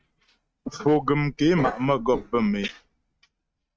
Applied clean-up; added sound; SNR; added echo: neural mask model RNNoise.